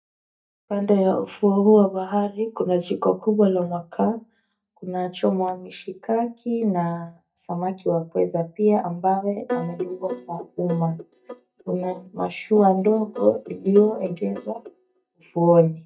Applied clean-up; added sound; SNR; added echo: neural mask model DeepFilterNet 3.